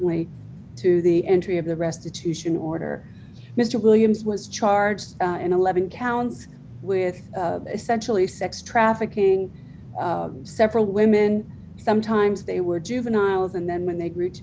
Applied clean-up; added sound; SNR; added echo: none; none; none; none.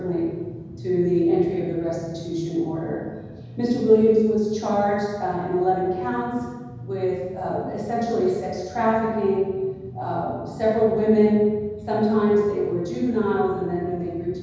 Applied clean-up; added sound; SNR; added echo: none; none; none; reverberation time 1.2 s.